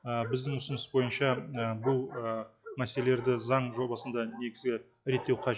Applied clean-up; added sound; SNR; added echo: classical method log-MMSE.